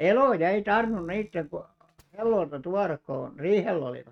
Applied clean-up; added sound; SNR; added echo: neural mask model RNNoise.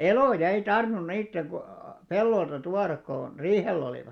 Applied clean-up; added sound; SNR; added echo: none; none; none; none.